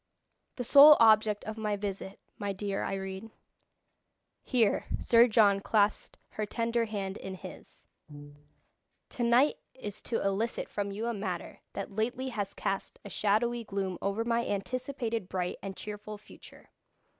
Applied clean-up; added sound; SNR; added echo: none; Brass instrument; 14 dB; none.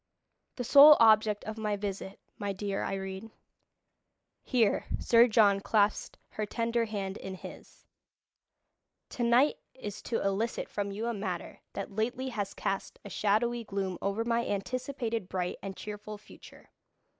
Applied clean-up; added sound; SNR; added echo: neural mask model Resemble Enhance denoiser.